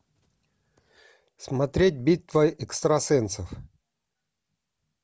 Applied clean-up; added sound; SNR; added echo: none; none; none; none.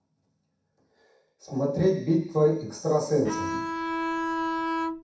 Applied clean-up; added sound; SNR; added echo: none; Bowed string instrument; 1 dB; reverberation time 0.7 s.